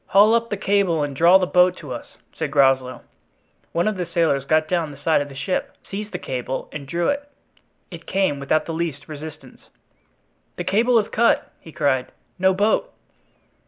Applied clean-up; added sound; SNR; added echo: none; none; none; none.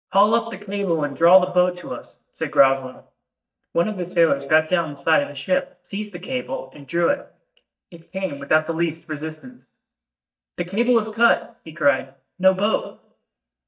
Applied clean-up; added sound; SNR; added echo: neural mask model DeepFilterNet 3.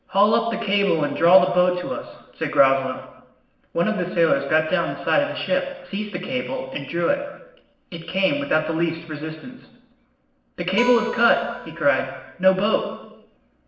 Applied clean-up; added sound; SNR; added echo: neural separator model SepFormer DNS4.